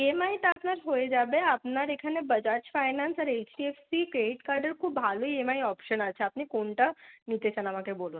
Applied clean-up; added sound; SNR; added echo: none; none; none; none.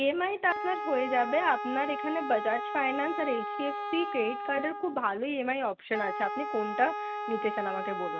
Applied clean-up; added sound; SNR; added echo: none; Wind instrument, woodwind instrument; 5 dB; none.